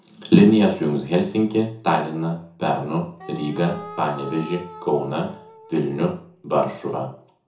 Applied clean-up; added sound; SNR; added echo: none; Wind instrument, woodwind instrument; 17 dB; reverberation time 0.6 s.